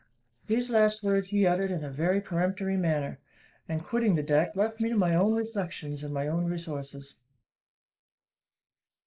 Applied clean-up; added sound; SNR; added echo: neural mask model Resemble Enhance denoiser.